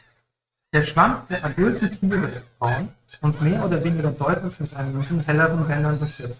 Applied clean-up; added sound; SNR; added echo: neural mask model RNNoise.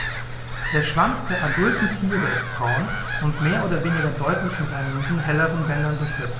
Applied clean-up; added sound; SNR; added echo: none; Gull, seagull / Bird vocalization, bird call, bird song; 5 dB; none.